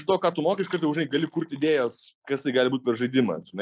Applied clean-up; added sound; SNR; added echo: neural mask model Resemble Enhance denoiser.